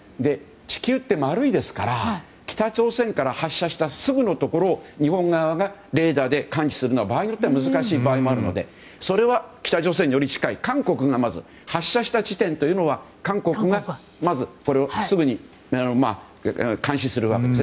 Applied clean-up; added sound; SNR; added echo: none; none; none; none.